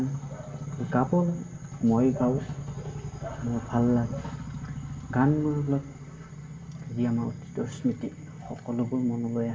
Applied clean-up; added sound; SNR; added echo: none; none; none; reverberation time 1.1 s.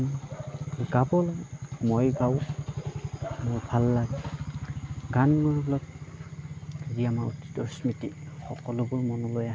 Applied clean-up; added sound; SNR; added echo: none; none; none; none.